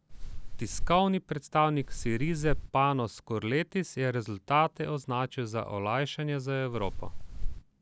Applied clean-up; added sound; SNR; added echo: none; Wind; 1 dB; none.